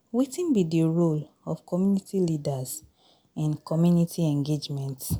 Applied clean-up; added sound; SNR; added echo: none; none; none; none.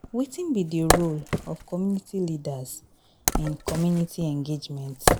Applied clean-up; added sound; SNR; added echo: none; Wood; 1 dB; none.